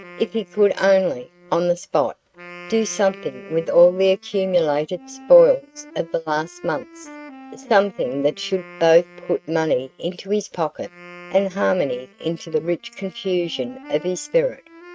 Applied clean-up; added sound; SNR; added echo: neural mask model RNNoise.